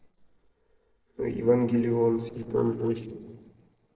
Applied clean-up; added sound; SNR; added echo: neural separator model SepFormer DNS4.